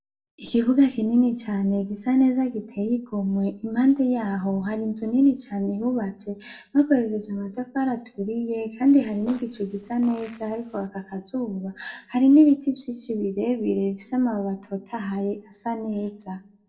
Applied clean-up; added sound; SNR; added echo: neural separator model SepFormer DNS4.